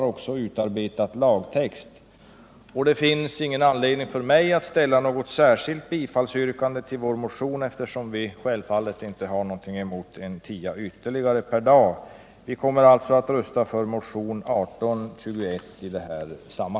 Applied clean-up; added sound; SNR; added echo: none; none; none; none.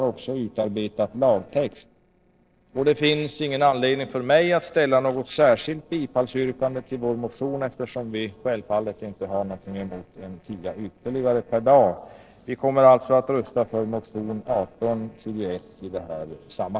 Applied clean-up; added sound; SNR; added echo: neural separator model SepFormer DNS4.